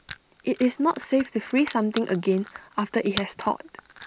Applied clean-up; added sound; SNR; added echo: none; Crushing; 12 dB; none.